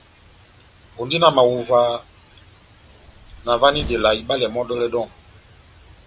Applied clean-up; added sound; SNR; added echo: none; Train; 19 dB; none.